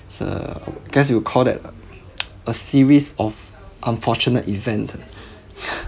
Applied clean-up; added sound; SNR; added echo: none; none; none; none.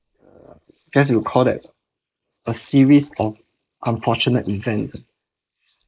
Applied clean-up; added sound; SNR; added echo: neural mask model Resemble Enhance denoiser.